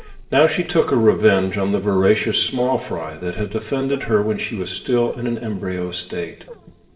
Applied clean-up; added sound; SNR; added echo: neural separator model SepFormer DNS4.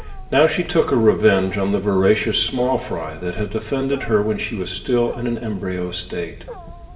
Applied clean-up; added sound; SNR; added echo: none; Wild animals; 16 dB; reverberation time 2.2 s.